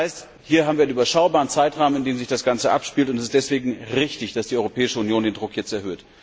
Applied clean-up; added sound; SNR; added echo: none; none; none; none.